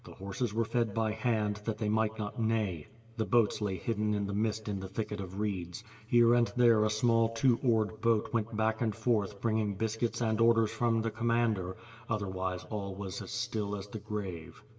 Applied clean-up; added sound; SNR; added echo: none; none; none; reverberation time 1.4 s.